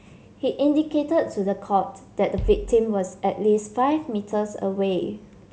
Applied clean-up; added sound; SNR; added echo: none; Bass drum; 11 dB; none.